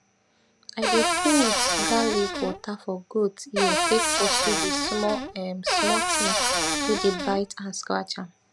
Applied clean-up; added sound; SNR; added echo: none; Cupboard open or close / Door; -3 dB; none.